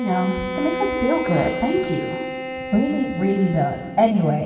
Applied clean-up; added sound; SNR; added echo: none; Bowed string instrument; 7 dB; reverberation time 2.0 s.